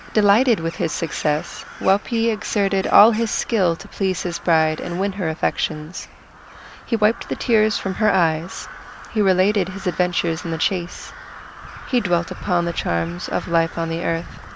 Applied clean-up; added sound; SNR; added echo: none; Crow; 17 dB; none.